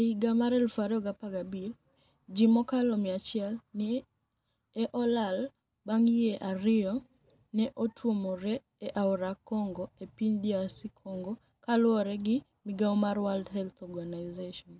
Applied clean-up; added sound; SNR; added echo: none; none; none; none.